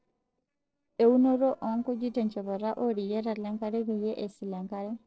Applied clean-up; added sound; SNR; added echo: neural separator model SepFormer DNS4.